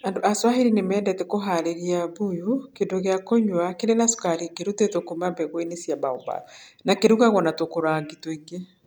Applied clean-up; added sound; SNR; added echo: none; none; none; none.